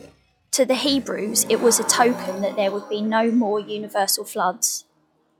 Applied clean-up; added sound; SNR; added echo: classical method log-MMSE.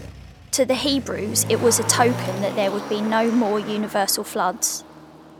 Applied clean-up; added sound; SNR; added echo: none; Motor vehicle (road); 10 dB; none.